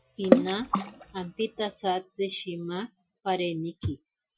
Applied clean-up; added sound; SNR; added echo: classical method Wiener filter.